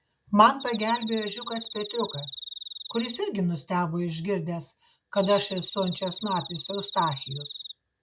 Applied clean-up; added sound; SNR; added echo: none; Cricket; 9 dB; none.